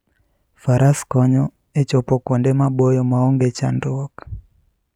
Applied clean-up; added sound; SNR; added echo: none; none; none; none.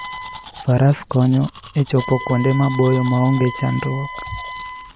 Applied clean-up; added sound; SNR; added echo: none; Wind instrument, woodwind instrument + Domestic sounds, home sounds; 12 dB; none.